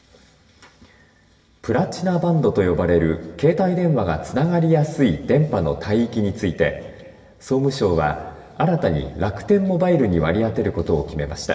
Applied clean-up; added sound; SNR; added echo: none; none; none; reverberation time 1.7 s.